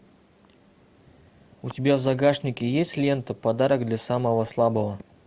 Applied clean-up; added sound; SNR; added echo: none; none; none; none.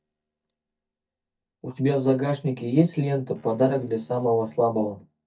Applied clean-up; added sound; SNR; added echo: neural mask model DeepFilterNet 3.